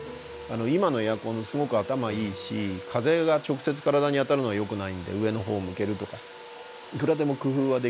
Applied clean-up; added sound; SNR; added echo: none; Domestic sounds, home sounds; 16 dB; none.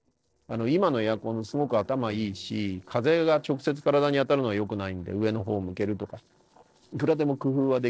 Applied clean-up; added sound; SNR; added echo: neural separator model SepFormer DNS4.